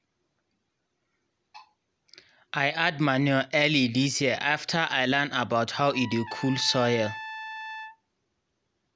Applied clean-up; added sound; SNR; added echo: none; Trumpet; 13 dB; none.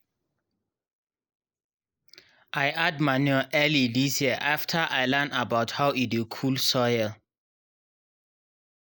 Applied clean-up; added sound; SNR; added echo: neural mask model Resemble Enhance denoiser.